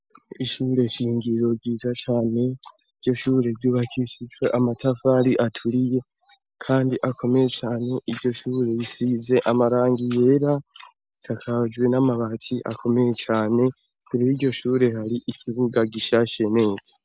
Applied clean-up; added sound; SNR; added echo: none; none; none; none.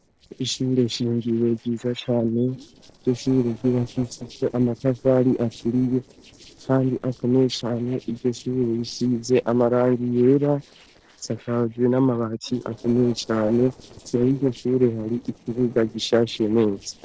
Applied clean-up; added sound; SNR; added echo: neural separator model SepFormer DNS4.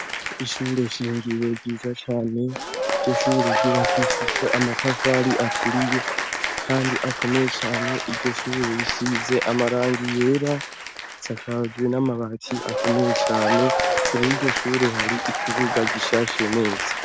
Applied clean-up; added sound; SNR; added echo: none; Applause / Cheering; 1 dB; none.